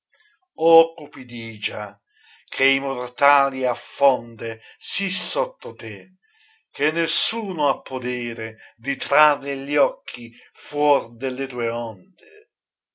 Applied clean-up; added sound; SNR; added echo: none; none; none; none.